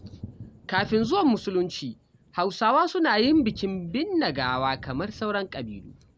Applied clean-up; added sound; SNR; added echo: none; Thunder; 18 dB; none.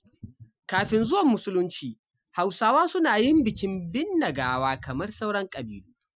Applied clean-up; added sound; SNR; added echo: classical method Wiener filter.